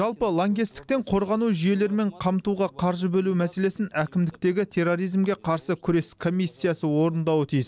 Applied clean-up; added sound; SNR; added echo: none; none; none; none.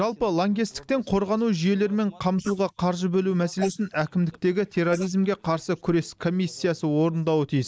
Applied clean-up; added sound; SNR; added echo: neural mask model Resemble Enhance denoiser.